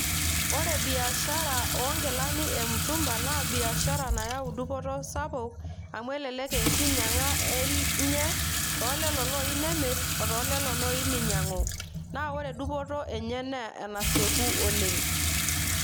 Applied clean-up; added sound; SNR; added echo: none; Sink (filling or washing) / Water tap, faucet; -5 dB; none.